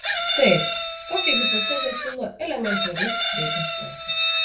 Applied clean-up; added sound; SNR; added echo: none; Chicken, rooster; -3 dB; reverberation time 0.2 s.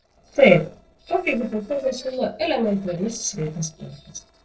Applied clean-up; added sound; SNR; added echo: neural separator model SepFormer DNS4.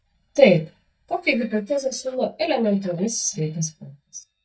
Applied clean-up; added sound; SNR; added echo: neural mask model DeepFilterNet 3.